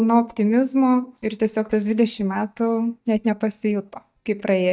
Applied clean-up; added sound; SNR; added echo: neural mask model DeepFilterNet 3.